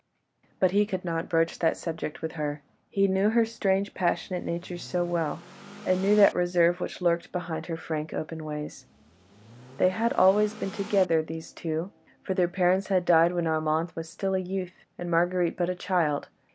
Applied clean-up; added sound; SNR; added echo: none; Accelerating, revving, vroom / Car; 18 dB; none.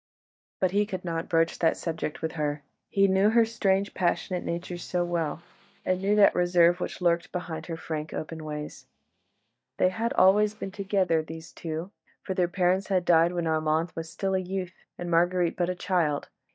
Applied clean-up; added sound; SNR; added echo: neural mask model DeepFilterNet 3.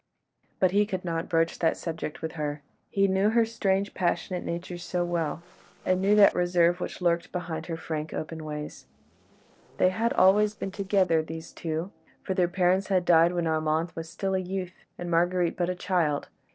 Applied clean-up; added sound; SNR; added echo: neural separator model SepFormer DNS4.